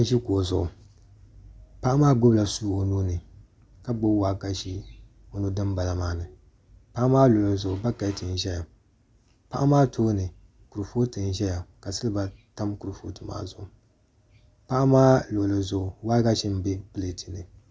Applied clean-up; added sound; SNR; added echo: none; none; none; none.